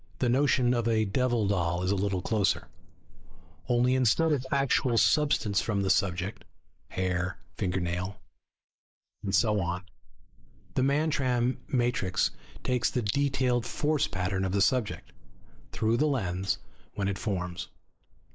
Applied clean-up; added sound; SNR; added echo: neural mask model Resemble Enhance denoiser.